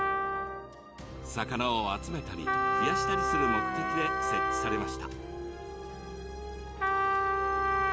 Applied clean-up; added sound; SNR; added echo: none; Trumpet; -4 dB; none.